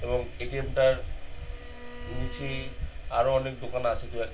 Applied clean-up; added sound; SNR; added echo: none; Bowed string instrument; 19 dB; reverberation time 0.2 s.